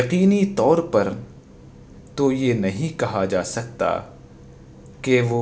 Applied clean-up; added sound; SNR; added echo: none; none; none; none.